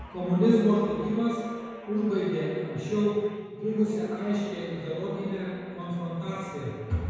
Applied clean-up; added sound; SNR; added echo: none; Guitar; 19 dB; reverberation time 1.9 s.